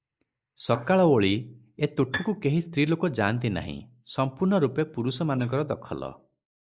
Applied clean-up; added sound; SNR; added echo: neural mask model Resemble Enhance denoiser.